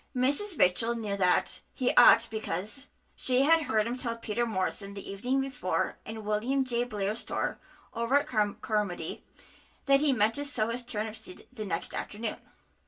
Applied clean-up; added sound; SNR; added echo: none; Bowed string instrument; 16 dB; reverberation time 0.2 s.